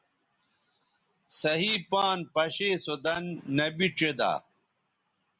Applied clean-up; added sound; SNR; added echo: none; none; none; none.